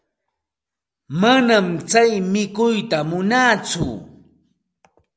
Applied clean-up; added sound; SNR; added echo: none; none; none; none.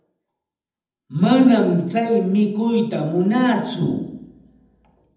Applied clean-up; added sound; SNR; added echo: none; none; none; reverberation time 0.8 s.